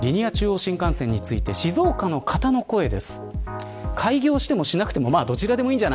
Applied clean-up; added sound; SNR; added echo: none; none; none; none.